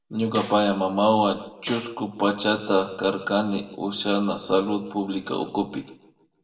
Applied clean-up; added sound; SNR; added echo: none; Snare drum; 16 dB; reverberation time 0.7 s.